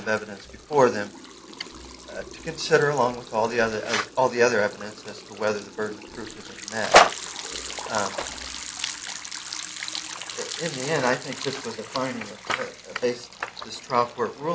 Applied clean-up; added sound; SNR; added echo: none; Liquid; 12 dB; none.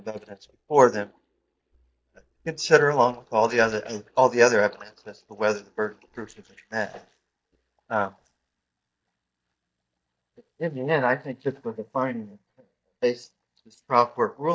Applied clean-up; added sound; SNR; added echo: neural mask model DeepFilterNet 3.